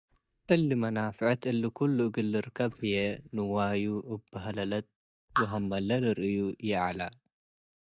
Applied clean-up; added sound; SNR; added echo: neural mask model DeepFilterNet 3.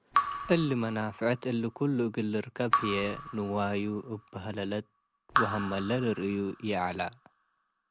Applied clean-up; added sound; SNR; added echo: none; Raindrop / Drip; 5 dB; none.